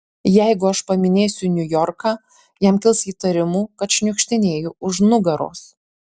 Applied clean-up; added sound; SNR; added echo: none; none; none; none.